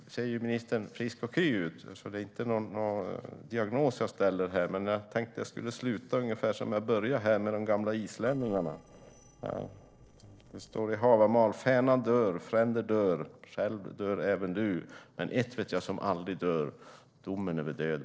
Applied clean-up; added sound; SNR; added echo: neural separator model SepFormer DNS4.